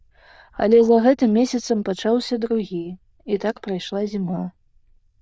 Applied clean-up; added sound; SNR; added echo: neural diffusion model UNIVERSE++.